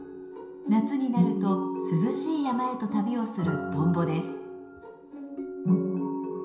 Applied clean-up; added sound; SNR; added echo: none; Keyboard (musical); 17 dB; reverberation time 0.7 s.